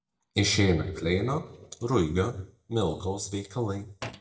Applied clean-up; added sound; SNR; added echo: neural mask model DeepFilterNet 3.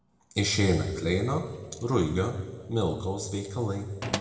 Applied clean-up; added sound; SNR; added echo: none; Drawer open or close; 14 dB; reverberation time 1.5 s.